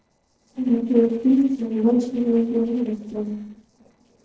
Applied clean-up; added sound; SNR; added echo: neural separator model SepFormer DNS4.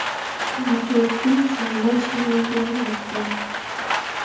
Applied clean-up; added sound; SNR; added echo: none; Rain; 4 dB; reverberation time 0.7 s.